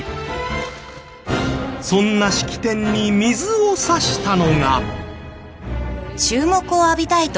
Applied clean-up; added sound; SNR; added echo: none; none; none; none.